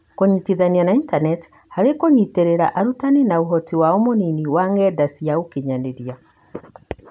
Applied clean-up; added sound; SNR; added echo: none; none; none; none.